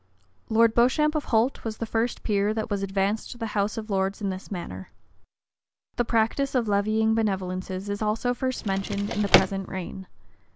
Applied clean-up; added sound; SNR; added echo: none; Drawer open or close; 1 dB; none.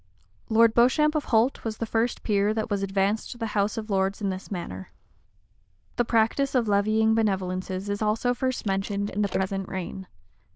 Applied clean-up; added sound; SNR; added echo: neural diffusion model UNIVERSE++.